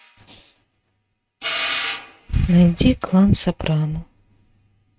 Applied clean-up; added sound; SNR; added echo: neural mask model RNNoise.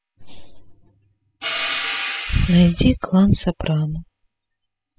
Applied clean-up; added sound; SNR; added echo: classical method spectral subtraction.